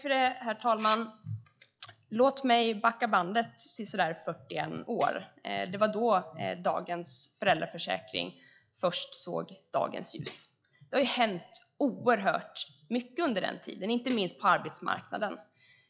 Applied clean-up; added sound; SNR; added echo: classical method log-MMSE.